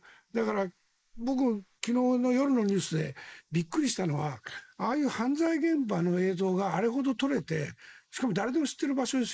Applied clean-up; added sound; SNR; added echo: neural mask model Resemble Enhance denoiser.